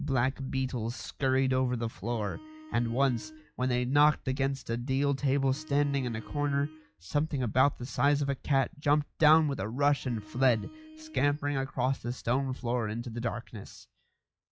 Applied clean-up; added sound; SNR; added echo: classical method log-MMSE.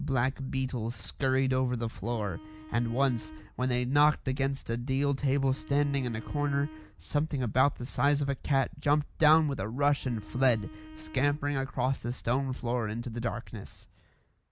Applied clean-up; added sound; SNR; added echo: none; Bowed string instrument; 19 dB; none.